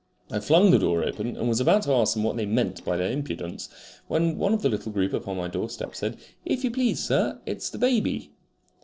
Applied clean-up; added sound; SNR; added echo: neural separator model SepFormer DNS4.